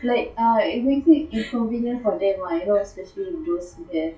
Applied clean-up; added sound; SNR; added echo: classical method WPE with log-MMSE.